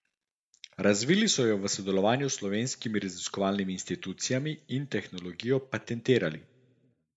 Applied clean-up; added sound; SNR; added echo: none; none; none; reverberation time 0.4 s.